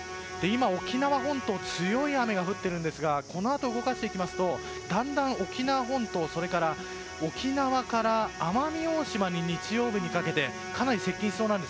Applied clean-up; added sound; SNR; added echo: none; Musical instrument; 10 dB; none.